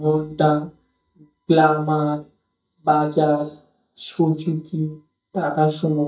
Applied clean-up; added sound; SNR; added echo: neural mask model DeepFilterNet 3.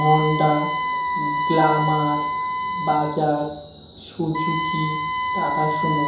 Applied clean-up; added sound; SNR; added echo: none; Wind instrument, woodwind instrument; 2 dB; reverberation time 2.8 s.